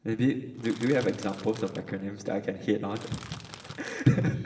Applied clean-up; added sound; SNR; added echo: none; Crushing; 17 dB; reverberation time 2.9 s.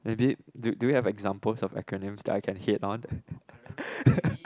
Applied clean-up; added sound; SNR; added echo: none; none; none; none.